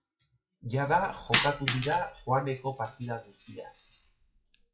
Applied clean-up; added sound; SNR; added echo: classical method WPE with log-MMSE.